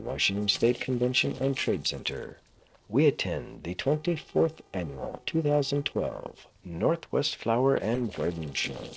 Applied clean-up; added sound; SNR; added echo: neural separator model SepFormer DNS4.